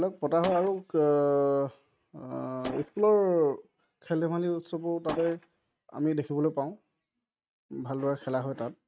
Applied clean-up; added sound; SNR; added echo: neural mask model RNNoise.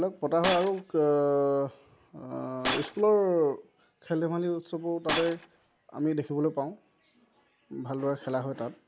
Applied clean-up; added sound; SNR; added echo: none; Shatter; 7 dB; none.